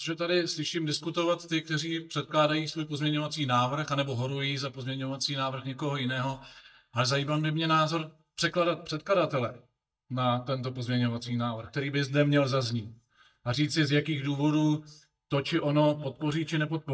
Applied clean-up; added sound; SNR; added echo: neural mask model DeepFilterNet 3.